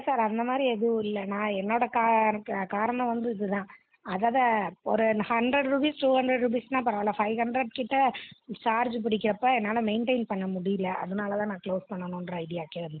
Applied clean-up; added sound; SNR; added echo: neural mask model Resemble Enhance denoiser.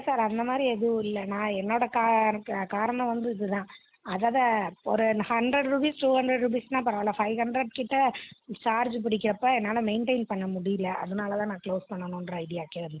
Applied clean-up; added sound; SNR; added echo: none; none; none; none.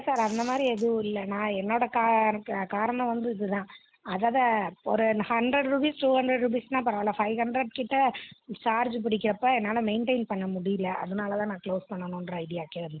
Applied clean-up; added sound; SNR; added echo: none; Tearing; 20 dB; none.